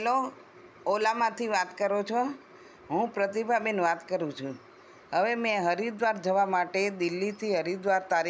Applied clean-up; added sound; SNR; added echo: none; none; none; none.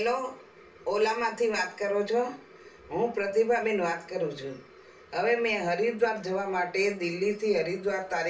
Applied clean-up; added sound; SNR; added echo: none; none; none; reverberation time 0.3 s.